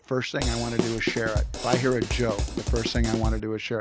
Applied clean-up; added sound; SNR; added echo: none; Drum kit; 0 dB; none.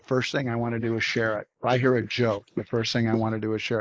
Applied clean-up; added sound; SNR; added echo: neural mask model Resemble Enhance denoiser.